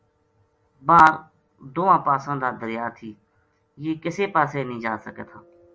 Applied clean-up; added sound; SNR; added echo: none; none; none; none.